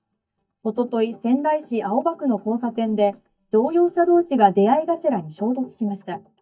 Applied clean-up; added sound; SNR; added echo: neural mask model DeepFilterNet 3.